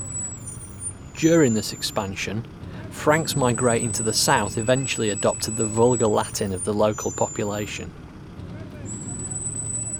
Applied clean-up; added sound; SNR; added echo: none; Screech; 8 dB; none.